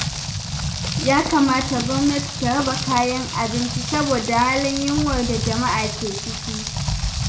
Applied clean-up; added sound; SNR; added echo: none; Rain; 3 dB; reverberation time 0.4 s.